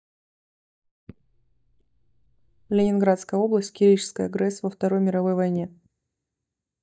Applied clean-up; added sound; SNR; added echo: neural mask model DeepFilterNet 3.